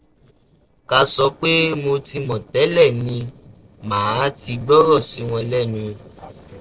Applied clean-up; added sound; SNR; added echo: neural separator model SepFormer DNS4.